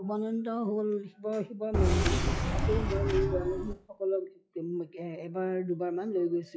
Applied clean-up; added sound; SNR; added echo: classical method log-MMSE.